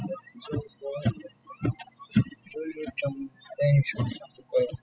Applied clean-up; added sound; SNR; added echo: classical method spectral subtraction.